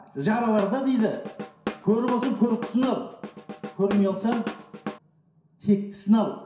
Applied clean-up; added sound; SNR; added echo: none; Drum / Drum kit; 11 dB; reverberation time 0.7 s.